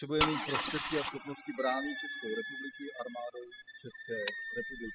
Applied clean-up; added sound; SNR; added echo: classical method spectral subtraction.